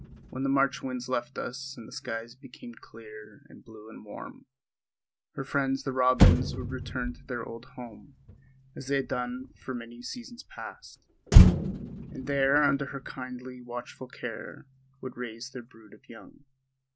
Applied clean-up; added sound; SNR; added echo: none; Motor vehicle (road); -3 dB; none.